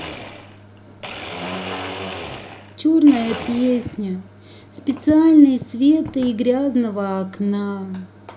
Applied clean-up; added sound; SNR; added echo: none; Bird + Domestic sounds, home sounds; 15 dB; none.